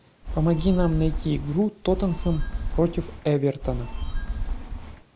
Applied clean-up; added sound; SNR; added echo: none; Telephone; 4 dB; none.